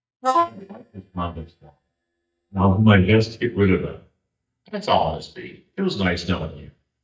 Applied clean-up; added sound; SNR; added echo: neural mask model DeepFilterNet 3.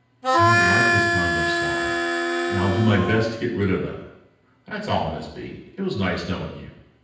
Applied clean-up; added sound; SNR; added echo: none; Harmonica; -4 dB; reverberation time 0.9 s.